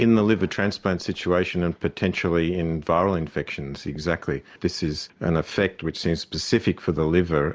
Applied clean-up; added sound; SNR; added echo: none; none; none; none.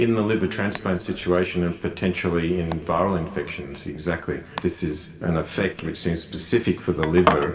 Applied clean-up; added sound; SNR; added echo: none; Domestic sounds, home sounds; 10 dB; reverberation time 2.8 s.